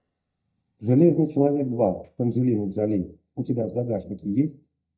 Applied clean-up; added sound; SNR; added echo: neural mask model DeepFilterNet 3.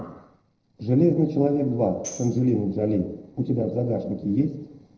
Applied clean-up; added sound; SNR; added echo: neural separator model SepFormer DNS4.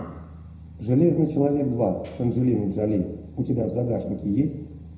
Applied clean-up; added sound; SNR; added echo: none; Tambourine; 19 dB; reverberation time 0.8 s.